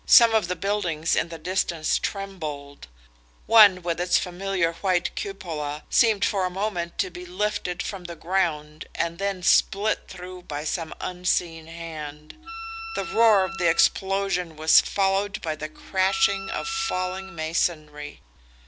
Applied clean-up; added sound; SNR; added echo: none; Wind instrument, woodwind instrument; 11 dB; none.